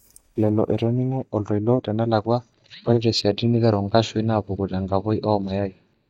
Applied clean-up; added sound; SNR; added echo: neural mask model DeepFilterNet 3.